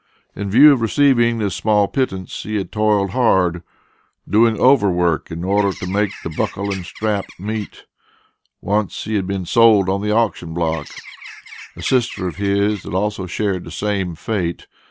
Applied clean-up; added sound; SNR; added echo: none; Bird; 17 dB; none.